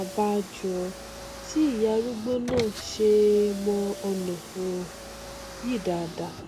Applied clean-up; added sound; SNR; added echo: none; Car; 12 dB; none.